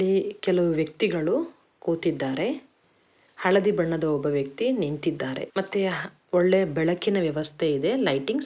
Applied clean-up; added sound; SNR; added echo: none; none; none; none.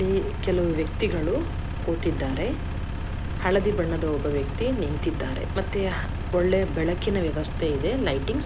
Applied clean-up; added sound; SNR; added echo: none; Engine; 2 dB; none.